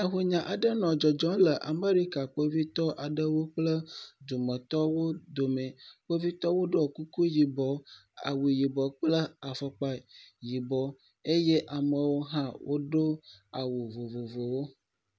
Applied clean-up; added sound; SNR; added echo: none; none; none; none.